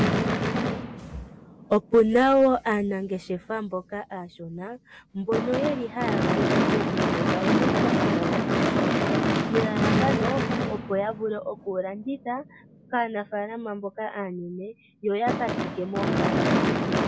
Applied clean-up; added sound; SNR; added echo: none; Gunshot, gunfire / Fireworks; -1 dB; none.